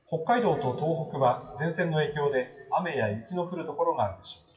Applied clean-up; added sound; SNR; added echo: classical method WPE with log-MMSE.